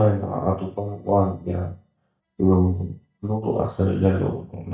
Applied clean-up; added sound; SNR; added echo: neural mask model DeepFilterNet 3.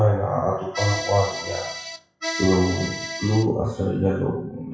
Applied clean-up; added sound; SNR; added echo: classical method WPE with log-MMSE.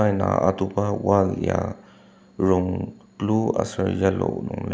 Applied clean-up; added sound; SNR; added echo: none; none; none; none.